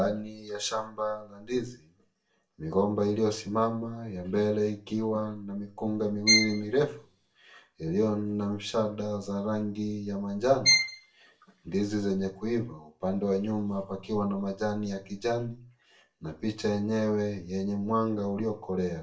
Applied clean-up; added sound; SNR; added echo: none; Bowed string instrument; -2 dB; reverberation time 0.3 s.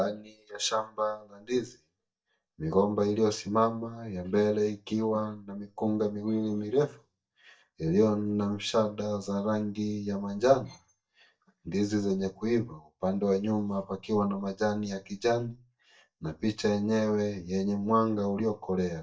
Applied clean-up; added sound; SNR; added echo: neural mask model DeepFilterNet 3.